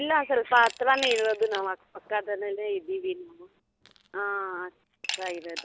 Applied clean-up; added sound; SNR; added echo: none; Glass; 14 dB; none.